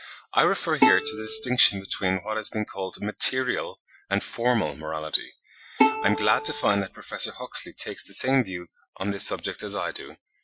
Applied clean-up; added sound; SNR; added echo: classical method Wiener filter.